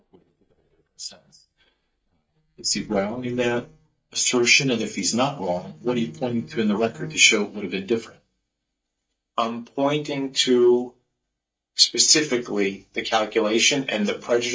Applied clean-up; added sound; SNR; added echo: neural mask model DeepFilterNet 3.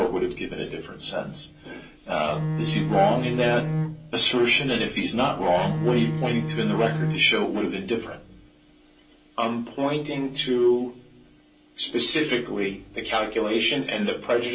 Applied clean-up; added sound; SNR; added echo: none; Bowed string instrument; 5 dB; reverberation time 0.3 s.